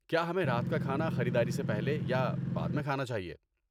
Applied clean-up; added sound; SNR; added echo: none; Engine; 0 dB; none.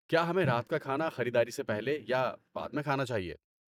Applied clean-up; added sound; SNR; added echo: neural mask model DeepFilterNet 3.